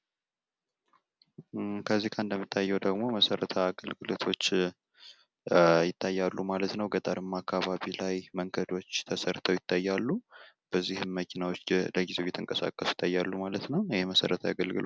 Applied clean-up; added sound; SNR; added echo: none; none; none; none.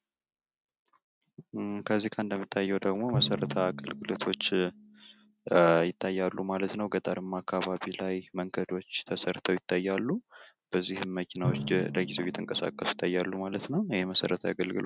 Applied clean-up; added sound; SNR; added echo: neural mask model RNNoise.